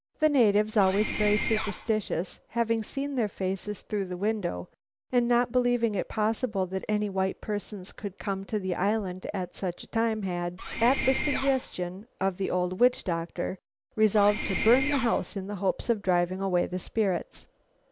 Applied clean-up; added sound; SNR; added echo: none; Mechanisms; 4 dB; none.